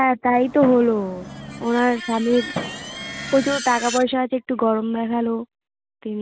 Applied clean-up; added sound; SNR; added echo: none; Fireworks + Screech; 11 dB; none.